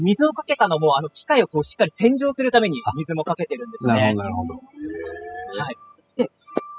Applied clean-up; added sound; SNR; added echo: classical method spectral subtraction.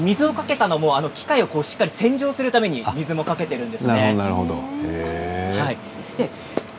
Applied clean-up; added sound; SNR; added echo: none; none; none; none.